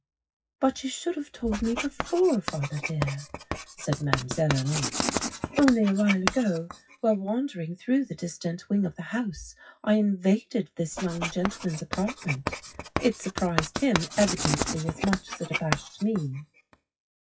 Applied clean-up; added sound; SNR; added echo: classical method WPE with log-MMSE.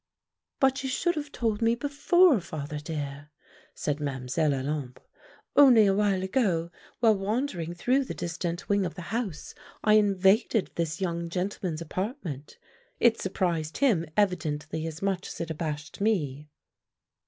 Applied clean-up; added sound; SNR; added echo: none; none; none; none.